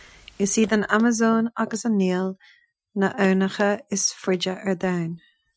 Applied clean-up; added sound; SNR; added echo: classical method Wiener filter.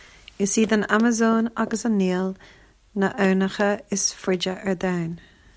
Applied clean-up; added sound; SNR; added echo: none; Run; 19 dB; none.